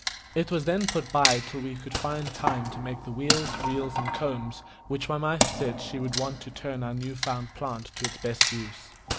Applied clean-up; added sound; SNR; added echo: none; Wood; 1 dB; none.